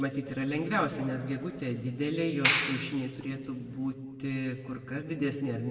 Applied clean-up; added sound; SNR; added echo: none; Clapping; -3 dB; reverberation time 1.7 s.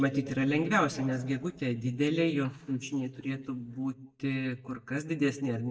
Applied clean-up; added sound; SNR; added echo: neural mask model DeepFilterNet 3.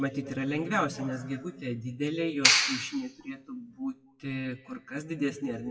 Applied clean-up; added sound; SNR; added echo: classical method WPE with log-MMSE.